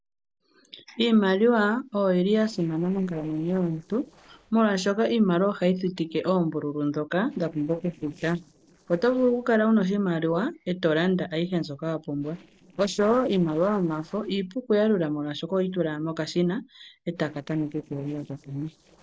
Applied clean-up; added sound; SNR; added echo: neural separator model SepFormer DNS4.